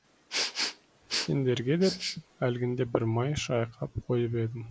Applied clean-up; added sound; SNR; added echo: neural mask model Resemble Enhance denoiser.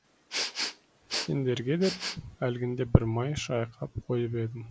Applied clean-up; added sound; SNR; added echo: none; Respiratory sounds; 7 dB; none.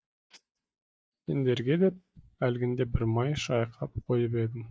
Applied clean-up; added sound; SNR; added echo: neural mask model DeepFilterNet 3.